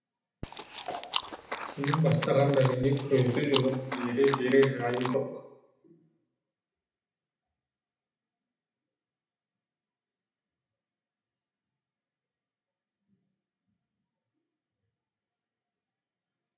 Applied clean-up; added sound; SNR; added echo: none; Chewing, mastication; 1 dB; reverberation time 0.8 s.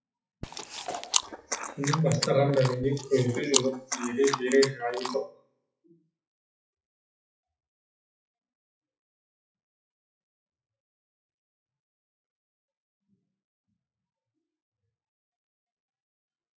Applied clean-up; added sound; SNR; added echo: classical method WPE with log-MMSE.